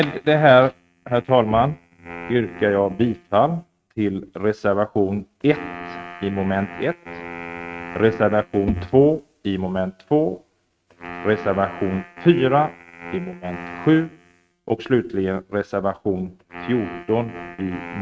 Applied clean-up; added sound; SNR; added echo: neural mask model RNNoise.